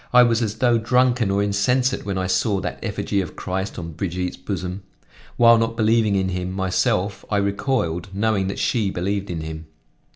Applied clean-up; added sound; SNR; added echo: none; none; none; none.